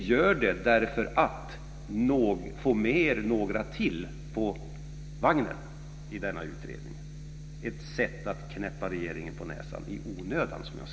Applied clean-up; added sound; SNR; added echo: none; none; none; reverberation time 1.3 s.